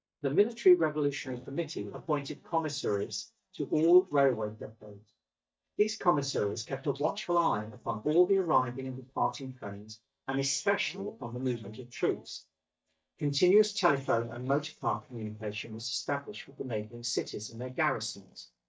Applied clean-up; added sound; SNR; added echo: neural mask model DeepFilterNet 3.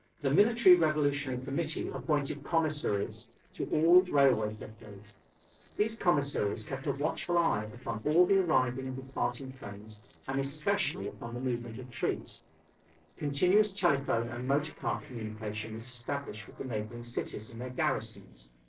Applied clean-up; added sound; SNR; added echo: neural separator model SepFormer DNS4.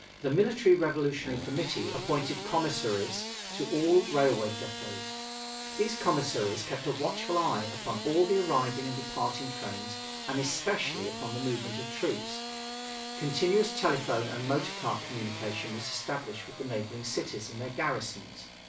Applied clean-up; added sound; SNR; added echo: none; Engine starting / Sawing; 9 dB; reverberation time 0.3 s.